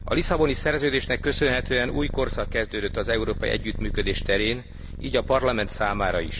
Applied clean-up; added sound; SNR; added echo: none; Purr; 6 dB; none.